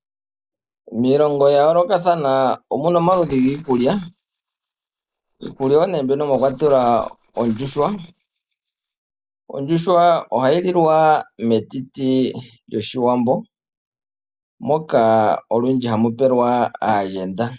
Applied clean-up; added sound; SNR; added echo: neural mask model Resemble Enhance denoiser.